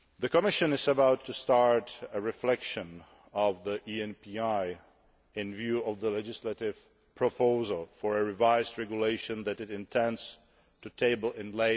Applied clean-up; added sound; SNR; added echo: none; none; none; none.